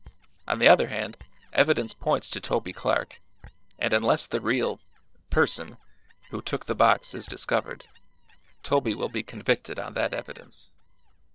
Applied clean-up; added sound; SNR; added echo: neural separator model SepFormer DNS4.